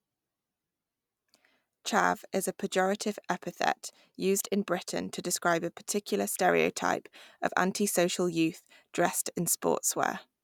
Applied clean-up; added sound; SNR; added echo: none; none; none; none.